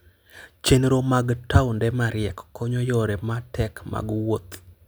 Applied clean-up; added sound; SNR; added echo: none; none; none; none.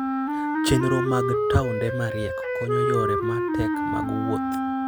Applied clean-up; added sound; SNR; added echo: none; Wind instrument, woodwind instrument; -2 dB; none.